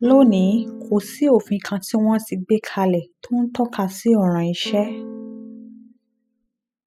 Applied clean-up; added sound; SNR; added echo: classical method spectral subtraction.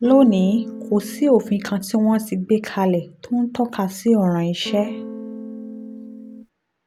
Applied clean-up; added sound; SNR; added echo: none; Electric guitar / Strum; 12 dB; none.